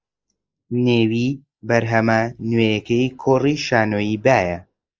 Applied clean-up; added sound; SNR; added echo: neural mask model Resemble Enhance denoiser.